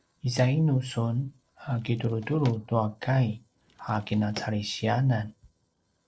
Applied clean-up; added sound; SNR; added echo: neural separator model SepFormer DNS4.